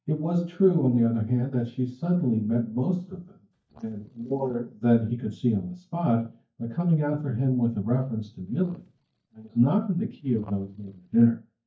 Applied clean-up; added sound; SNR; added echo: neural mask model DeepFilterNet 3.